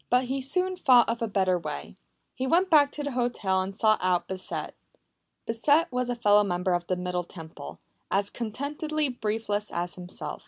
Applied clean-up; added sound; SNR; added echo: none; none; none; none.